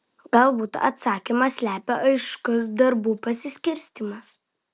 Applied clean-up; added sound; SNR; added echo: none; none; none; none.